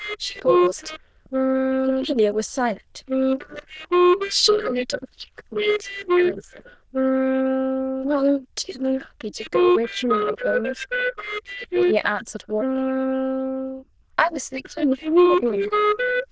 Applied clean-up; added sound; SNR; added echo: neural diffusion model UNIVERSE++.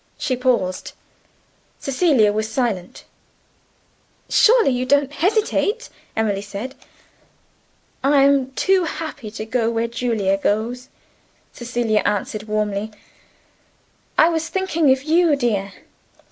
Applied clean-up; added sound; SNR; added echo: none; none; none; none.